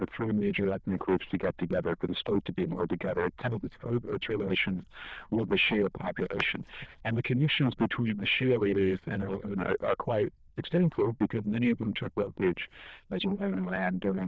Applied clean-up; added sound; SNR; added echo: neural diffusion model UNIVERSE++.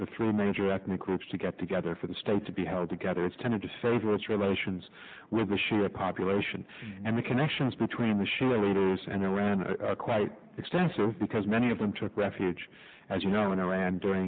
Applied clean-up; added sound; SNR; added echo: none; none; none; none.